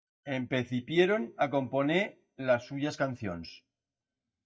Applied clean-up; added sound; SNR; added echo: neural mask model DeepFilterNet 3.